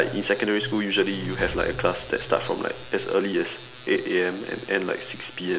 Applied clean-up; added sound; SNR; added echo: none; Explosion; 16 dB; none.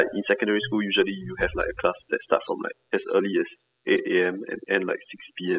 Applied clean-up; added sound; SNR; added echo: classical method spectral subtraction.